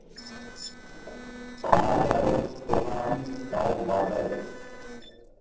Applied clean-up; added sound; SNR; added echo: neural separator model SepFormer DNS4.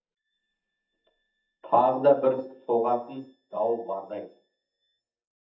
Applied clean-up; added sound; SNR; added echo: neural mask model DeepFilterNet 3.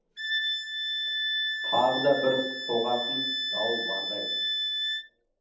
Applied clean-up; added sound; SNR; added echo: none; Wind instrument, woodwind instrument; 0 dB; reverberation time 0.8 s.